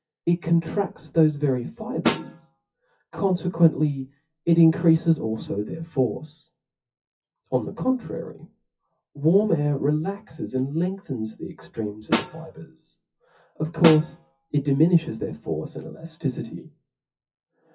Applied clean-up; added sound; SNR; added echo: classical method WPE with log-MMSE.